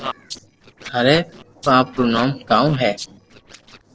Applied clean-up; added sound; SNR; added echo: neural separator model SepFormer DNS4.